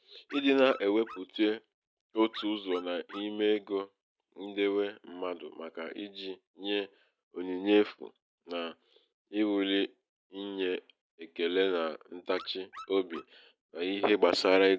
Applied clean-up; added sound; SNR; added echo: neural mask model RNNoise.